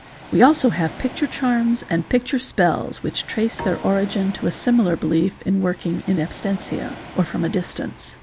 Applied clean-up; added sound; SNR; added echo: none; Ocean + Bowed string instrument; 17 dB; none.